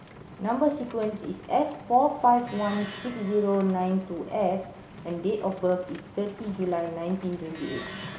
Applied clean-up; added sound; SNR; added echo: none; Rain + Plucked string instrument; 15 dB; none.